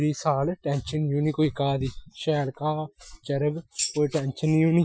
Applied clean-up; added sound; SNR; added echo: classical method Wiener filter.